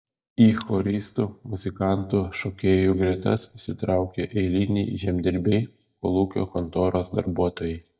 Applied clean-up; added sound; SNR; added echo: neural mask model DeepFilterNet 3.